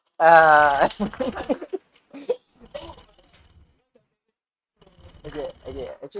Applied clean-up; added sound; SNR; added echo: neural mask model RNNoise.